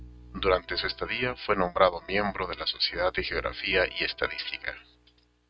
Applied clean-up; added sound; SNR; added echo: neural mask model RNNoise.